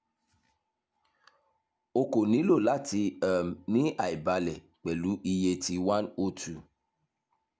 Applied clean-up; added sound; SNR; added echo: none; none; none; none.